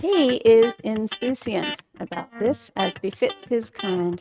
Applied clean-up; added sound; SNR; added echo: neural mask model RNNoise.